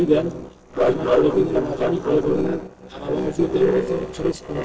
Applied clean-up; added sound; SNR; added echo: neural separator model SepFormer DNS4.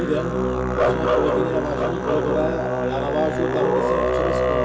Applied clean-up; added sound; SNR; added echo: none; Musical instrument; -4 dB; reverberation time 0.2 s.